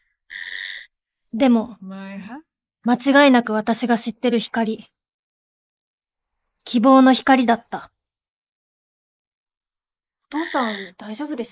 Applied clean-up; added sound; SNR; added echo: neural mask model Resemble Enhance denoiser.